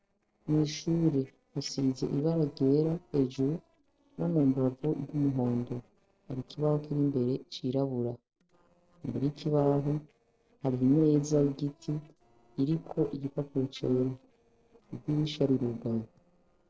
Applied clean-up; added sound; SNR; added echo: neural separator model SepFormer DNS4.